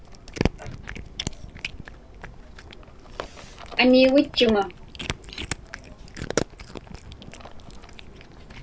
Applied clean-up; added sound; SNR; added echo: none; Cat; 7 dB; none.